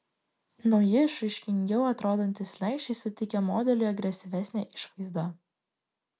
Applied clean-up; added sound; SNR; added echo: none; none; none; none.